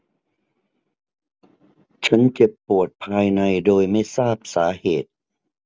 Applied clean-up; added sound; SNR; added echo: none; none; none; none.